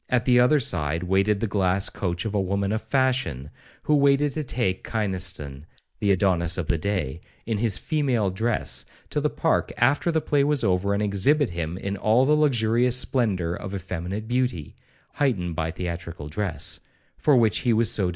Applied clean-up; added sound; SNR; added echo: neural mask model Resemble Enhance denoiser.